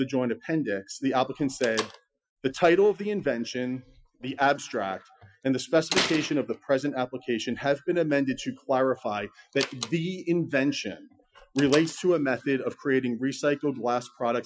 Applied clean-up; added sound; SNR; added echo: classical method Wiener filter.